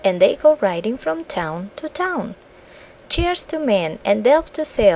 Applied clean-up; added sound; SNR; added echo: none; none; none; none.